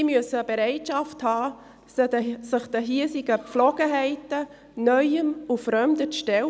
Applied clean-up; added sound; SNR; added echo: none; none; none; none.